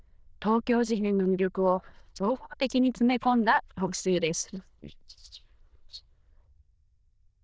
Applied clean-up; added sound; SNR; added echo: neural diffusion model UNIVERSE++.